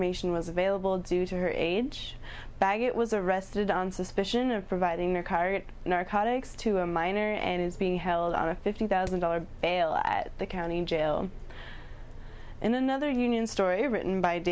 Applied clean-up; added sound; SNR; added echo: none; Hammer; 13 dB; none.